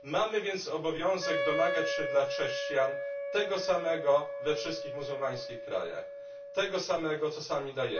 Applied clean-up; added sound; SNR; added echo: none; Wind instrument, woodwind instrument; 5 dB; reverberation time 0.2 s.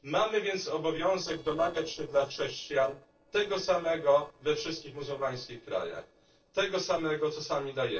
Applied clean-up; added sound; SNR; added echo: neural separator model SepFormer DNS4.